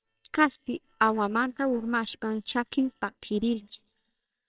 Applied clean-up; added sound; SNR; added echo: neural separator model SepFormer WHAMR!.